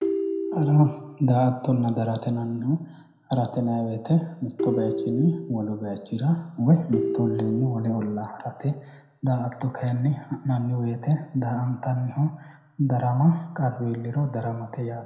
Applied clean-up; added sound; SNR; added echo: none; Ringtone; 5 dB; reverberation time 0.7 s.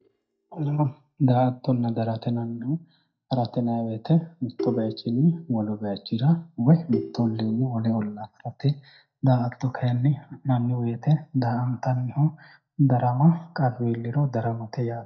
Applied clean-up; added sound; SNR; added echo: neural mask model DeepFilterNet 3.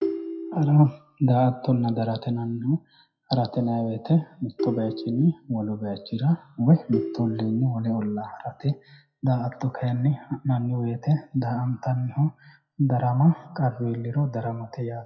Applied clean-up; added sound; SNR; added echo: classical method WPE with log-MMSE.